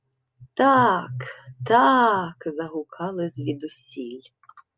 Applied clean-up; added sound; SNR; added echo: none; none; none; none.